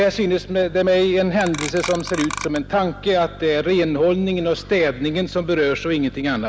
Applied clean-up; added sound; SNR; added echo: none; Clock; 10 dB; none.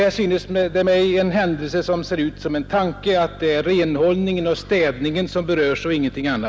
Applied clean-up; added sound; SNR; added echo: none; none; none; none.